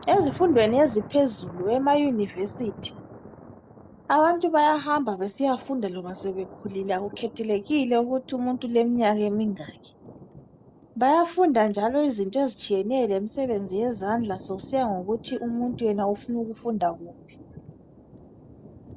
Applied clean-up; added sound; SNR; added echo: none; Thunder; 18 dB; none.